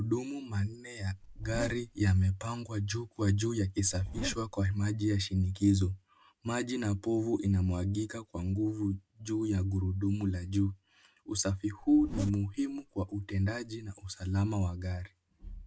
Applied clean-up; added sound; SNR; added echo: none; Zipper (clothing); 11 dB; none.